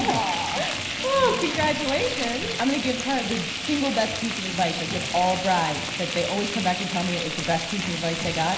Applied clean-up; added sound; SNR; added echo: none; Frying (food); 5 dB; reverberation time 0.9 s.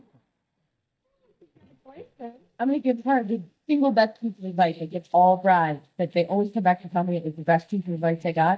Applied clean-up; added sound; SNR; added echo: neural mask model DeepFilterNet 3.